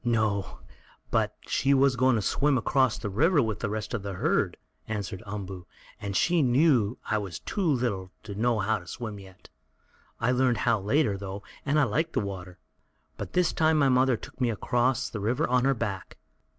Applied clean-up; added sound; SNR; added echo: none; none; none; none.